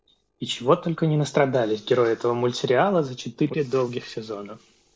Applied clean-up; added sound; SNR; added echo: neural separator model SepFormer DNS4.